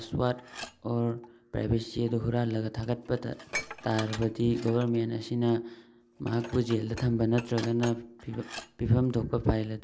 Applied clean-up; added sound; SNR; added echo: none; Dishes, pots, and pans; 16 dB; none.